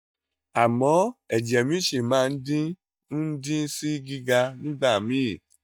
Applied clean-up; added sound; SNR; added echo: neural mask model DeepFilterNet 3.